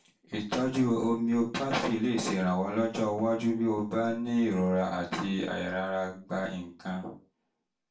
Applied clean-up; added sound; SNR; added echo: none; none; none; reverberation time 0.3 s.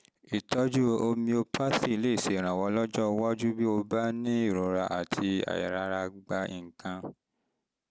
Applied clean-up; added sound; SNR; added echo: none; none; none; none.